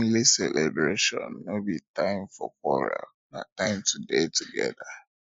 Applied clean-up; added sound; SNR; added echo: neural mask model Resemble Enhance denoiser.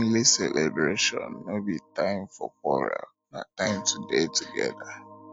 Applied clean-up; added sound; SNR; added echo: none; Organ; 19 dB; none.